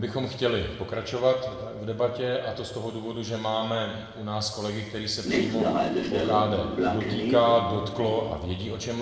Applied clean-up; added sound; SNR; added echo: none; Train; 0 dB; reverberation time 1.5 s.